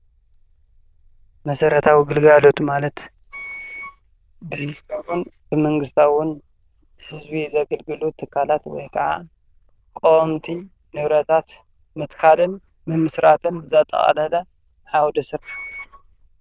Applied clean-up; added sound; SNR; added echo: neural diffusion model UNIVERSE++.